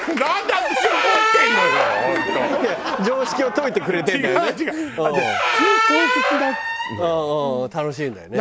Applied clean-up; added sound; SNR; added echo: none; Squeak; 0 dB; none.